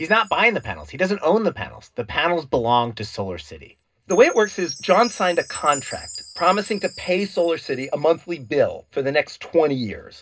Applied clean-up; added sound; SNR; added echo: none; Chime; 19 dB; reverberation time 0.2 s.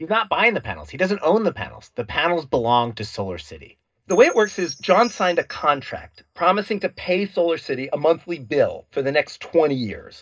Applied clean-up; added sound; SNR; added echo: neural mask model DeepFilterNet 3.